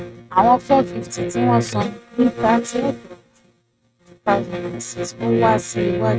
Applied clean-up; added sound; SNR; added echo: neural mask model RNNoise.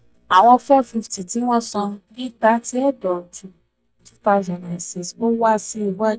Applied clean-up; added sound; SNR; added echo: neural mask model DeepFilterNet 3.